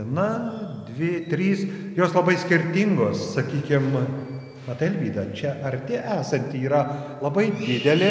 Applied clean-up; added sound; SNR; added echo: none; none; none; none.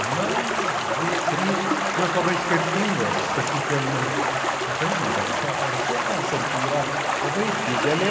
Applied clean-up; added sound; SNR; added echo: none; Stream; -3 dB; none.